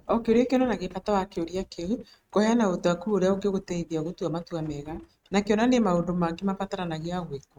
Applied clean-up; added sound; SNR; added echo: neural mask model RNNoise.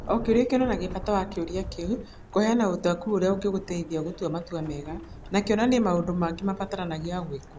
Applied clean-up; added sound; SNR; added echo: none; Rain / Thunderstorm; 14 dB; none.